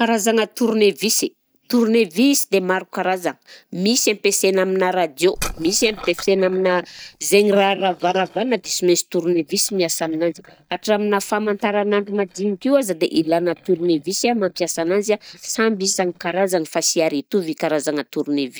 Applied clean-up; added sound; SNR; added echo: neural mask model DeepFilterNet 3.